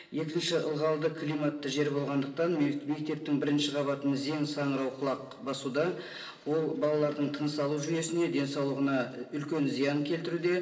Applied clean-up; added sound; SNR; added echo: none; none; none; reverberation time 0.7 s.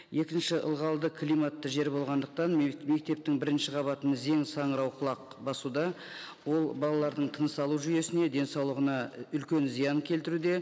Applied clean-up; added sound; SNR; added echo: none; none; none; none.